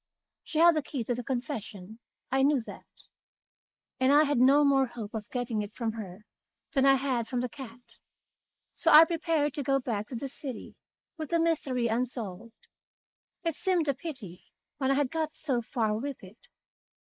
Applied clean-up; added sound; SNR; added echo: neural mask model Resemble Enhance denoiser.